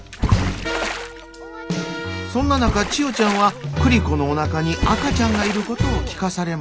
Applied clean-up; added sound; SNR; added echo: none; Water / Splash, splatter; 8 dB; none.